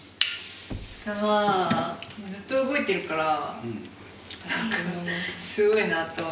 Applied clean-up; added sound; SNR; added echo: none; Knock / Wood; 18 dB; none.